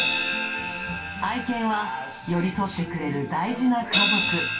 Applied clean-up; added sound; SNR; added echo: none; Crash cymbal; 2 dB; reverberation time 0.3 s.